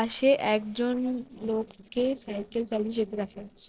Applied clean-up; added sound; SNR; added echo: neural separator model SepFormer DNS4.